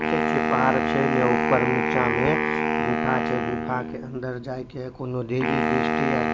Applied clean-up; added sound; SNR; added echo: none; Wind instrument, woodwind instrument; -2 dB; none.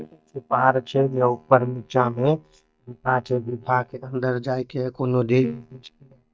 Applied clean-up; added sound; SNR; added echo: neural mask model DeepFilterNet 3.